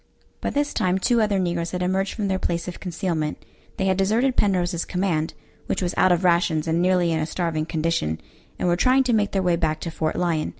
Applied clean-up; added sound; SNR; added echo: none; none; none; none.